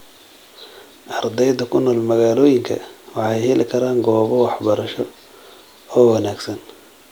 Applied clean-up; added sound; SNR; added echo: none; none; none; none.